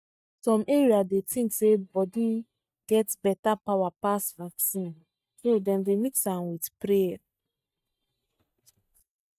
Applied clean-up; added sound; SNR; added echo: neural mask model DeepFilterNet 3.